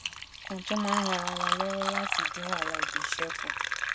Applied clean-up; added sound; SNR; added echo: none; Fill (with liquid); -4 dB; none.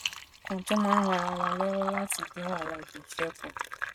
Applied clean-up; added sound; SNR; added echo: neural mask model RNNoise.